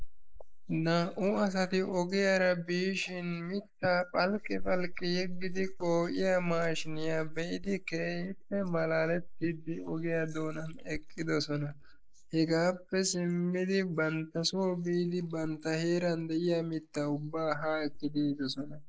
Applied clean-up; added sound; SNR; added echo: neural mask model Resemble Enhance denoiser.